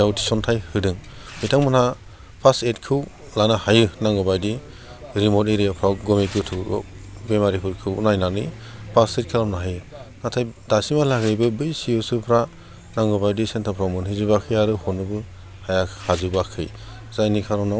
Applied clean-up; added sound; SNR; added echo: none; Tearing + Engine; 20 dB; none.